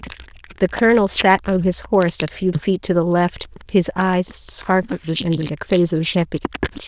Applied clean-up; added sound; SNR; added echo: neural diffusion model UNIVERSE++.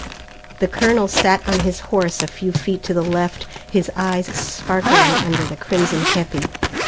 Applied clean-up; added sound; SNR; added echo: none; Zipper (clothing); 3 dB; none.